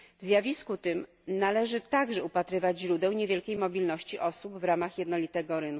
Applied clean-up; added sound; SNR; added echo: none; none; none; none.